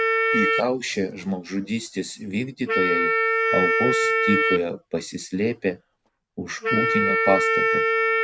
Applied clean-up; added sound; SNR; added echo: none; Wind instrument, woodwind instrument; -3 dB; none.